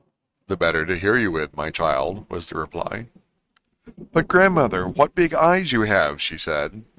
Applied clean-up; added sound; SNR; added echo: neural mask model RNNoise.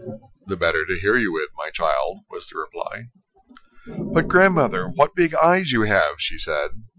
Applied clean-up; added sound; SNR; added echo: classical method Wiener filter.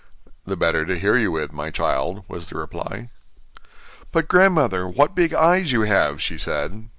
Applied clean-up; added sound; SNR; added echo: none; none; none; none.